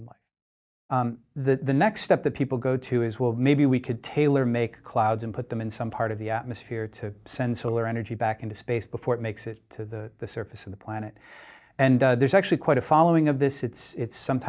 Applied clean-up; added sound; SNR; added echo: neural mask model DeepFilterNet 3.